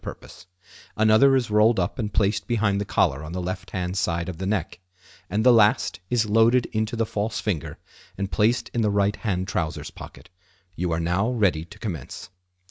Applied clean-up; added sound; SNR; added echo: none; none; none; none.